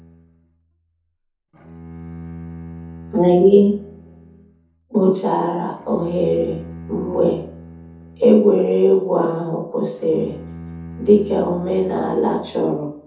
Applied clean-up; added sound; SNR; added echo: none; Bowed string instrument; 18 dB; reverberation time 0.5 s.